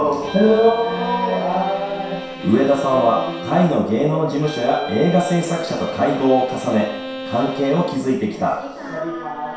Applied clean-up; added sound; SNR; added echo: none; Bowed string instrument; 13 dB; reverberation time 0.7 s.